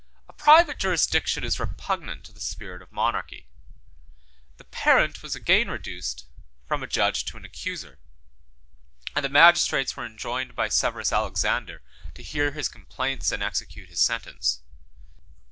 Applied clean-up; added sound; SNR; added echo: none; none; none; none.